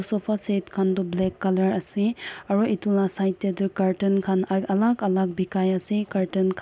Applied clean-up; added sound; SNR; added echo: none; none; none; none.